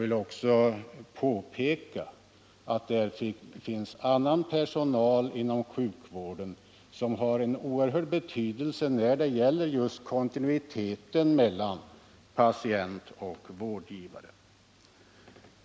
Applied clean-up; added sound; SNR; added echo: none; none; none; none.